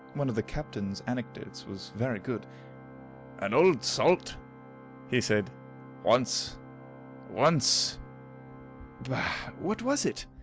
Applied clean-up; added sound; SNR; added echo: none; Organ; 16 dB; none.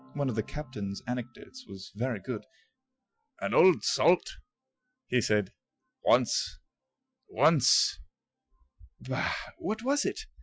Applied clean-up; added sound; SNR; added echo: classical method Wiener filter.